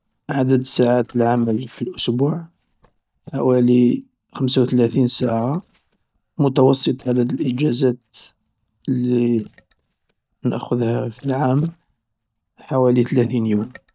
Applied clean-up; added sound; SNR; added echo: neural mask model DeepFilterNet 3.